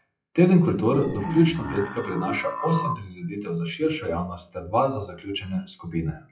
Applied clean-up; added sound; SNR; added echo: classical method WPE with log-MMSE.